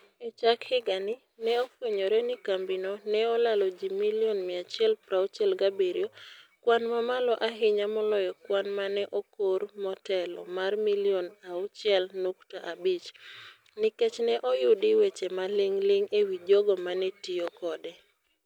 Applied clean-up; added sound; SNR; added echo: none; none; none; none.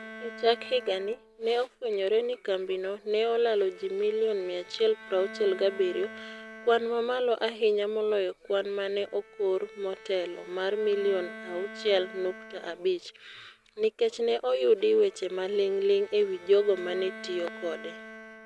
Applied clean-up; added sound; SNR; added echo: none; Bowed string instrument; 18 dB; none.